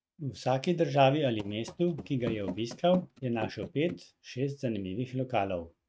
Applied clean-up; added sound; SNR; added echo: neural mask model RNNoise.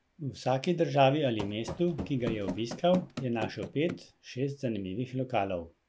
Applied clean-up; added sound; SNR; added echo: none; Run; 9 dB; none.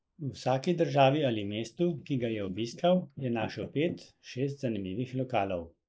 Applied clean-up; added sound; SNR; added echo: neural mask model Resemble Enhance denoiser.